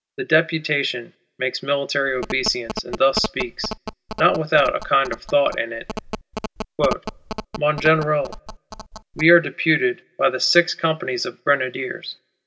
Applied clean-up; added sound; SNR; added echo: none; Telephone; 11 dB; none.